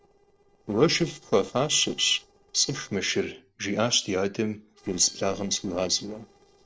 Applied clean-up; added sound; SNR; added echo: neural separator model SepFormer DNS4.